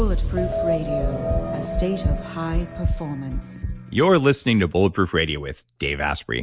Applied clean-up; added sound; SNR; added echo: none; none; none; none.